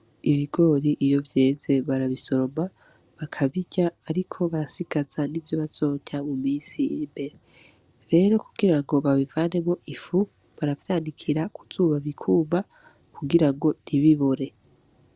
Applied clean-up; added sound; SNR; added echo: none; none; none; none.